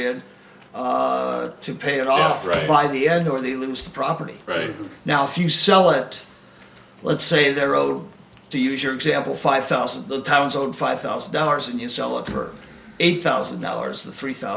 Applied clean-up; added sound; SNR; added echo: none; none; none; none.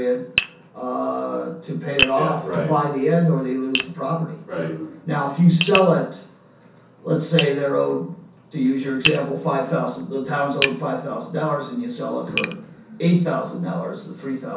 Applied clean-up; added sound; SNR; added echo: none; Tap; 8 dB; reverberation time 0.6 s.